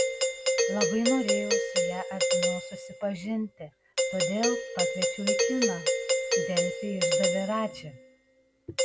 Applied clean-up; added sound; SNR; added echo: none; Doorbell; -5 dB; none.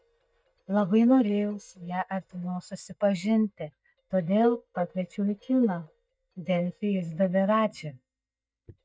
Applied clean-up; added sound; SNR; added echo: neural mask model DeepFilterNet 3.